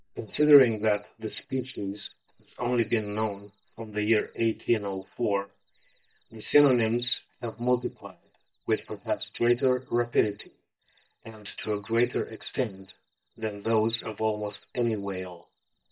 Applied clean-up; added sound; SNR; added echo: neural mask model DeepFilterNet 3.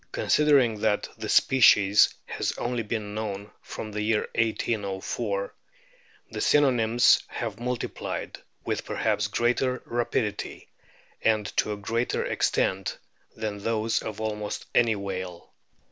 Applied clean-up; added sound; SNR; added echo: none; none; none; none.